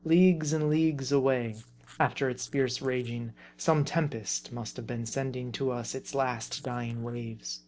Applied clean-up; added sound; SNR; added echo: neural separator model SepFormer DNS4.